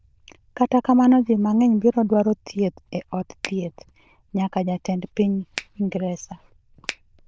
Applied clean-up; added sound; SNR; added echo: neural diffusion model UNIVERSE++.